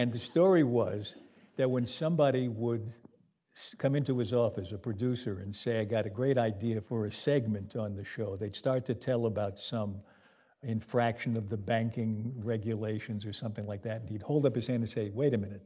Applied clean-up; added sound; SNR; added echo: none; none; none; none.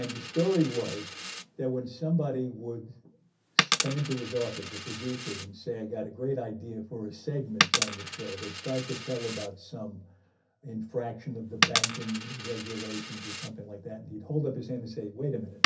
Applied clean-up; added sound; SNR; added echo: none; Coin (dropping); 1 dB; reverberation time 0.3 s.